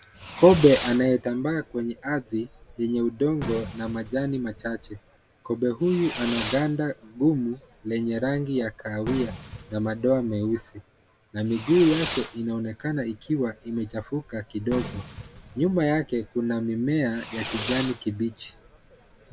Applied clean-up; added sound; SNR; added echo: none; Fireworks; 14 dB; none.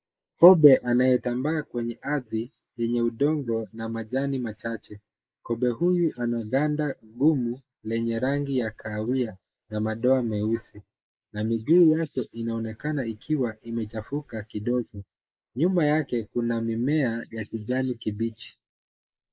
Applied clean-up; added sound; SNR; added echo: neural mask model Resemble Enhance denoiser.